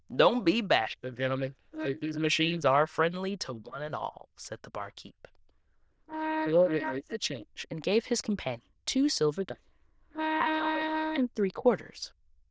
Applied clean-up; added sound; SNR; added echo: neural diffusion model UNIVERSE++.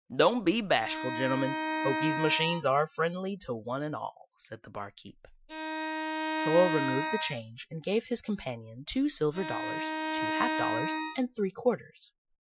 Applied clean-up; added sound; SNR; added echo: classical method Wiener filter.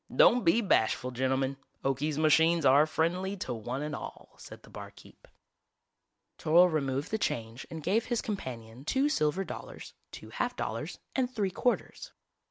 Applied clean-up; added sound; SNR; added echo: none; none; none; none.